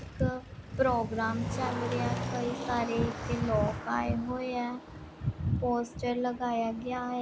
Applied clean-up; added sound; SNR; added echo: none; Motor vehicle (road); 8 dB; none.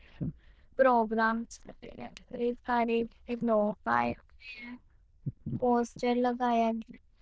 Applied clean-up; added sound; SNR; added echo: neural diffusion model UNIVERSE++.